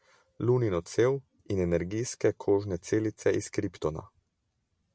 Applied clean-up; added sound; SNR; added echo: none; none; none; none.